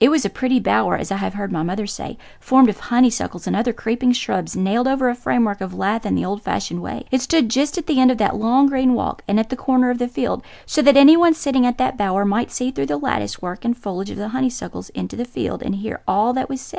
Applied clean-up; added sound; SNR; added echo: none; none; none; none.